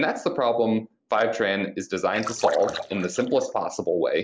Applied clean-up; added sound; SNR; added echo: neural mask model Resemble Enhance denoiser.